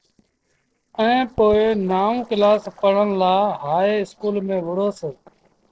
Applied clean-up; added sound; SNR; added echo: neural separator model SepFormer DNS4.